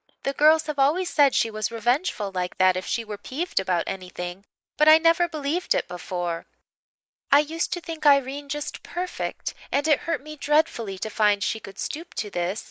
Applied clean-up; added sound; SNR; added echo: neural mask model Resemble Enhance denoiser.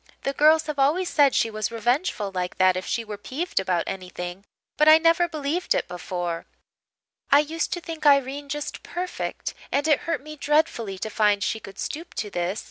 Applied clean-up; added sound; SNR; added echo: none; none; none; none.